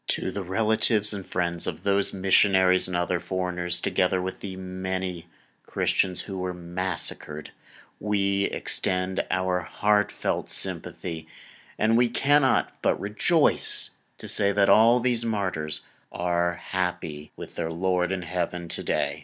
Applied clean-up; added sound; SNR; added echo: none; none; none; none.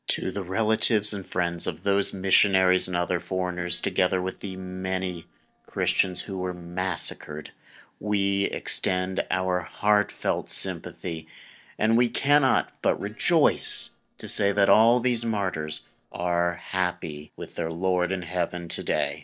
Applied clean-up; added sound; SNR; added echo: neural separator model SepFormer DNS4.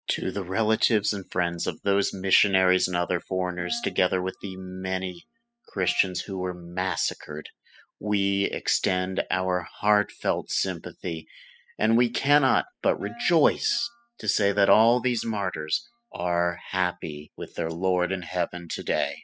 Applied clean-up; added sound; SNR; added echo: classical method spectral subtraction.